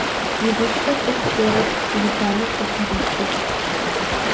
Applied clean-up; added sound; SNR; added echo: none; Stream; -3 dB; reverberation time 0.3 s.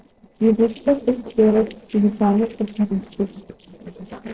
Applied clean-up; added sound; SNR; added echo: neural separator model SepFormer DNS4.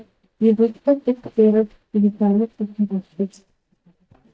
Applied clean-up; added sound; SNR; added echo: neural mask model DeepFilterNet 3.